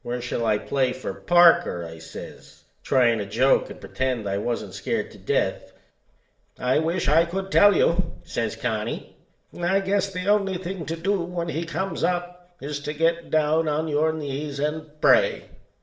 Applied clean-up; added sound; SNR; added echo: none; none; none; reverberation time 0.5 s.